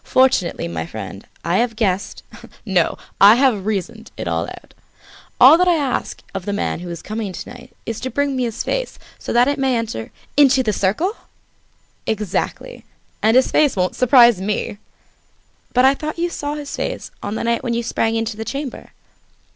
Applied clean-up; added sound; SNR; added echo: none; none; none; none.